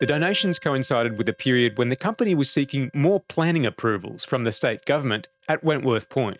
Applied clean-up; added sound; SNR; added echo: neural mask model RNNoise.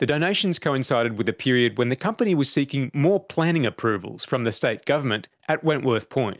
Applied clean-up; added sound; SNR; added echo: none; none; none; none.